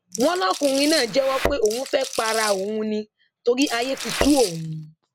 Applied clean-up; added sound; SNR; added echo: none; Thump, thud + Rattle / Rattle (instrument); 7 dB; none.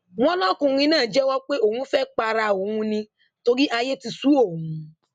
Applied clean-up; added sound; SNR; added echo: none; none; none; none.